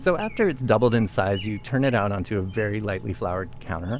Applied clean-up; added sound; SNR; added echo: none; Bird + Engine; 18 dB; none.